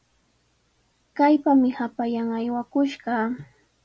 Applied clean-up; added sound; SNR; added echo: none; none; none; none.